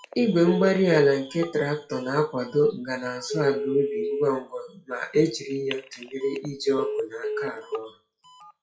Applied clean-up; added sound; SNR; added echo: classical method WPE with log-MMSE.